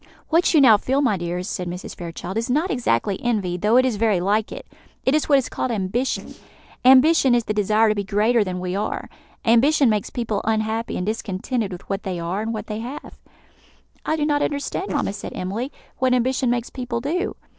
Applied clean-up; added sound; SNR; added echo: neural separator model SepFormer DNS4.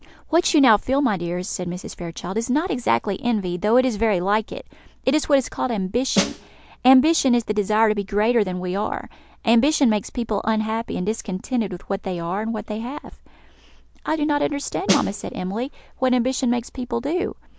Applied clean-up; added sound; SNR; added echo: none; Snare drum; 4 dB; none.